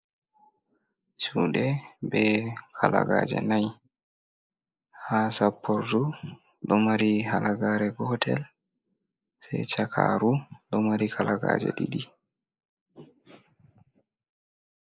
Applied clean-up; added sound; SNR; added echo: neural mask model Resemble Enhance denoiser.